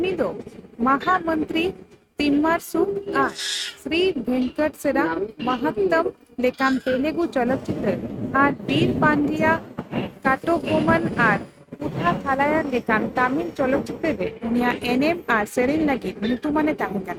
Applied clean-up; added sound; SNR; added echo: neural mask model RNNoise.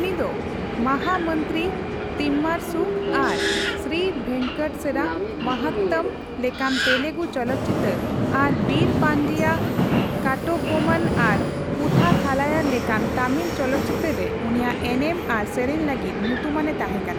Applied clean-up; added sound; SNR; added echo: none; Subway, metro, underground; -1 dB; none.